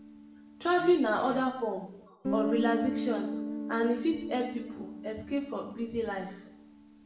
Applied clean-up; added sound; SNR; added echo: none; Guitar; 6 dB; reverberation time 0.8 s.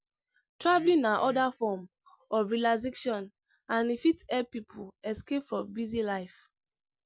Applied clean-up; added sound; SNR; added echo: none; none; none; none.